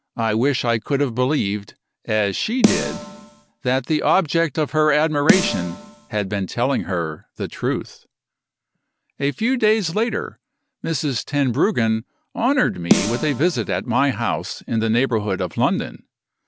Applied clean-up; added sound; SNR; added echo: none; Snare drum; 4 dB; none.